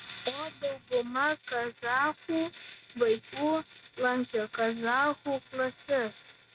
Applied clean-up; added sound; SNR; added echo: neural mask model RNNoise.